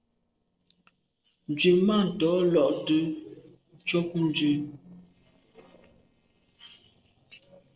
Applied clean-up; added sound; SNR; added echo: neural separator model SepFormer DNS4.